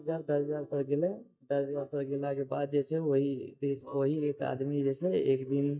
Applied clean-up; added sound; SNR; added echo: neural mask model DeepFilterNet 3.